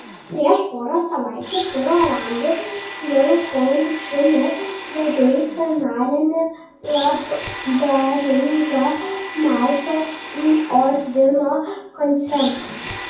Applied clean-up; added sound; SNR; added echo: none; Domestic sounds, home sounds; 13 dB; reverberation time 0.6 s.